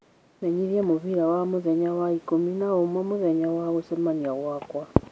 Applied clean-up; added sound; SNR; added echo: none; none; none; none.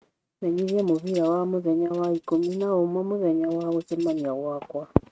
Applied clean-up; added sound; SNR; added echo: neural mask model RNNoise.